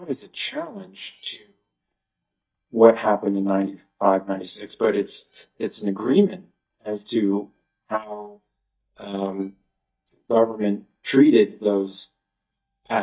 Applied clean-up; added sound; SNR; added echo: neural mask model DeepFilterNet 3.